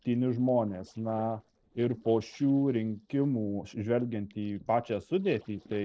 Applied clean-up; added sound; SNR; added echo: neural separator model SepFormer DNS4.